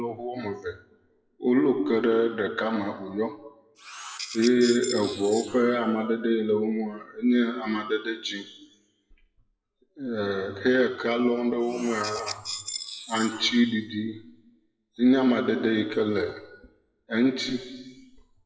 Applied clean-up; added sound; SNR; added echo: classical method WPE with log-MMSE.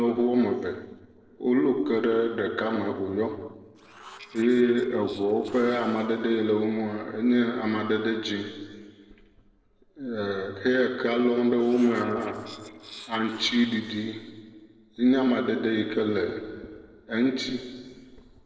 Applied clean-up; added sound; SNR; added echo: neural separator model SepFormer DNS4.